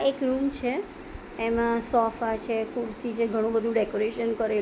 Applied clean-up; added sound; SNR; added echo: none; none; none; none.